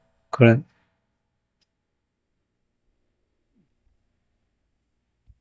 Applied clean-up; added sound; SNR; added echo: neural mask model DeepFilterNet 3.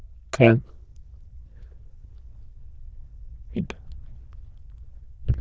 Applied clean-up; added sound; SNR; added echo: neural diffusion model UNIVERSE++.